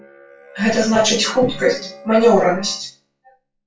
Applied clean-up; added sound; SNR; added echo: classical method WPE with log-MMSE.